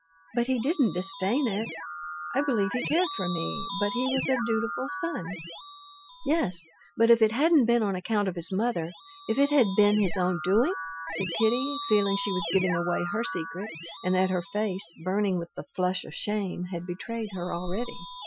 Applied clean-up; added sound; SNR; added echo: classical method spectral subtraction.